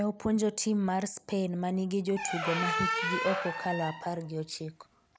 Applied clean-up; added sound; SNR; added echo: none; Squeak; 3 dB; none.